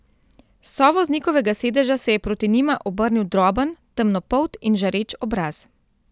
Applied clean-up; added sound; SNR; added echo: none; none; none; none.